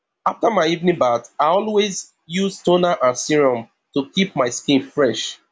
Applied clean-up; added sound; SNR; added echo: none; none; none; none.